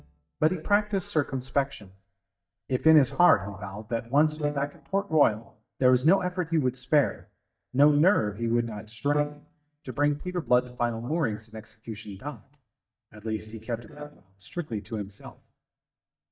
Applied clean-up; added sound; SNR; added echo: neural mask model DeepFilterNet 3.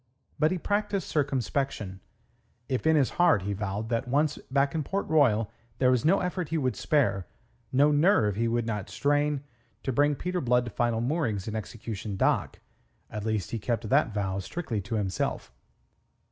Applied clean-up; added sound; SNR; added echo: none; none; none; none.